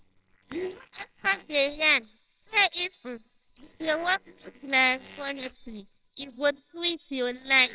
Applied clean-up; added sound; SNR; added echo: neural separator model SepFormer WHAMR!.